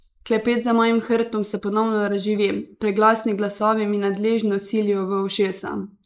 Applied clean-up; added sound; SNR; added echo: neural mask model Resemble Enhance denoiser.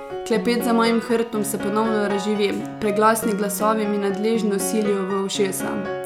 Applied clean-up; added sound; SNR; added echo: none; Piano; 8 dB; none.